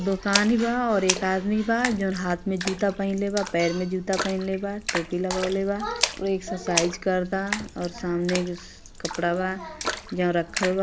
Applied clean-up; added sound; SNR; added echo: none; Splash, splatter; 7 dB; none.